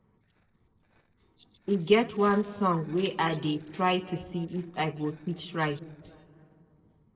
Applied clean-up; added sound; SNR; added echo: neural separator model SepFormer DNS4.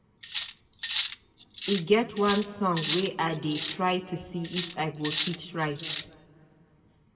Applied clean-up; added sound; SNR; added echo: none; Cutlery, silverware; 6 dB; reverberation time 1.6 s.